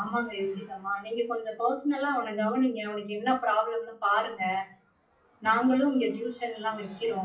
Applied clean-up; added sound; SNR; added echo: classical method WPE with log-MMSE.